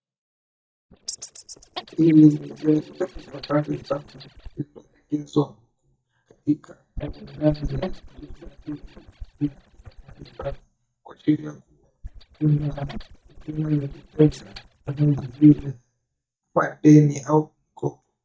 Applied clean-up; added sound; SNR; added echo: neural mask model DeepFilterNet 3.